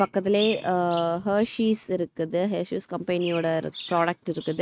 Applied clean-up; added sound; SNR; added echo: neural mask model RNNoise.